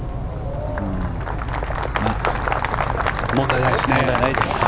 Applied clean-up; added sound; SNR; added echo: none; none; none; none.